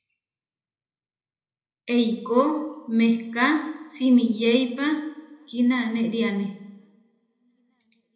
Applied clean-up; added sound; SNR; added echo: none; none; none; reverberation time 0.8 s.